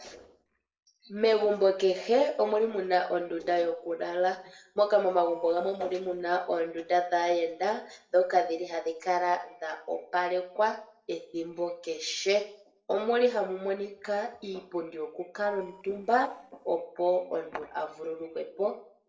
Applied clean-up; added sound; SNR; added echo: neural separator model SepFormer DNS4.